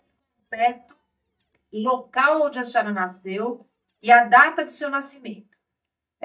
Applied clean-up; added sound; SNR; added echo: neural mask model DeepFilterNet 3.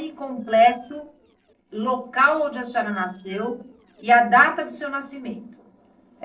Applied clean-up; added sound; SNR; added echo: neural separator model SepFormer DNS4.